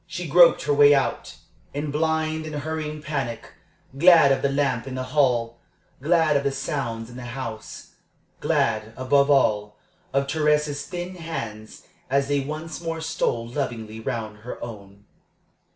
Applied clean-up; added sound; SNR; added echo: none; none; none; none.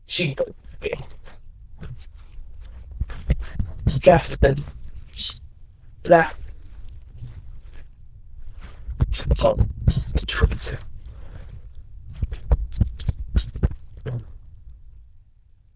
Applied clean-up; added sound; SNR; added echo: neural diffusion model UNIVERSE++.